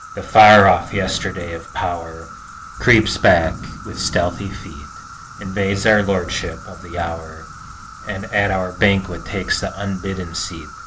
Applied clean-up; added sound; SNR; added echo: none; Insect; 18 dB; none.